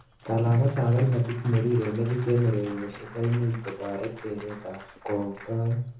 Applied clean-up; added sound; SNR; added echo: none; Applause / Cheering / Clapping; 19 dB; reverberation time 0.6 s.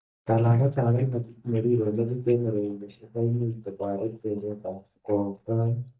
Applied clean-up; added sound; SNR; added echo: neural mask model DeepFilterNet 3.